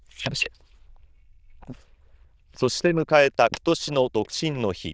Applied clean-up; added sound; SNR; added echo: neural diffusion model UNIVERSE++.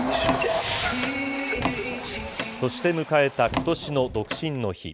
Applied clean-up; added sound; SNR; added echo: none; Door; 8 dB; none.